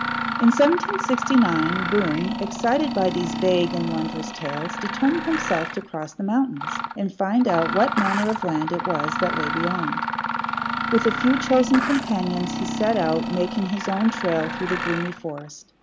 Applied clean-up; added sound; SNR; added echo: none; Mechanisms + Skateboard; 4 dB; none.